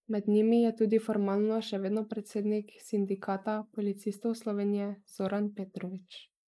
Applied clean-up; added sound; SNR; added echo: neural mask model Resemble Enhance denoiser.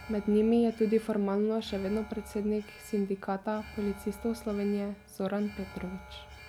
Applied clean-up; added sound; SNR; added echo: none; Alarm; 18 dB; none.